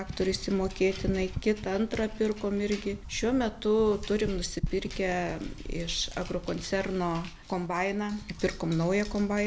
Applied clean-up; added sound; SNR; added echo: none; none; none; none.